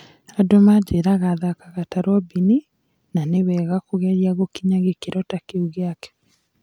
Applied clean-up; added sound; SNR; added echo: none; none; none; none.